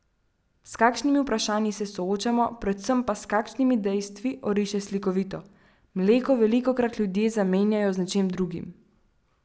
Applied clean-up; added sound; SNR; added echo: none; none; none; none.